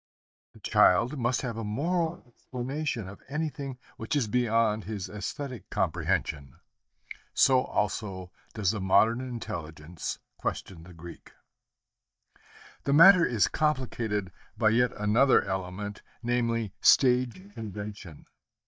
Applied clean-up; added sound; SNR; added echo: neural mask model DeepFilterNet 3.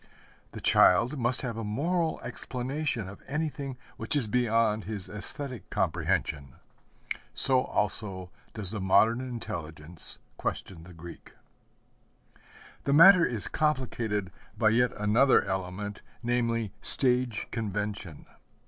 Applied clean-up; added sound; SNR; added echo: none; none; none; none.